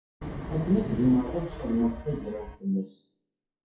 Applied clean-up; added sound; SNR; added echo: classical method WPE with log-MMSE.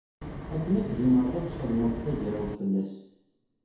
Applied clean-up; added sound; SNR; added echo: none; Wind; 8 dB; reverberation time 0.9 s.